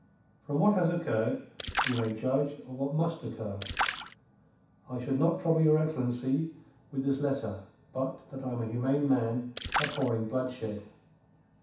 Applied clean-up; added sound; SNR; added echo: none; Splash, splatter; 7 dB; reverberation time 0.7 s.